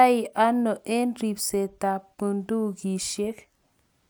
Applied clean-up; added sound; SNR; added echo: none; none; none; none.